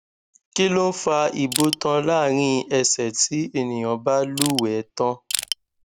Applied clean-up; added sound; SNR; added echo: none; Crushing; 6 dB; none.